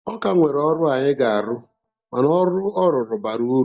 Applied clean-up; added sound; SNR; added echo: neural mask model DeepFilterNet 3.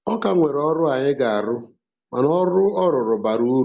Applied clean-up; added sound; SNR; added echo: none; none; none; none.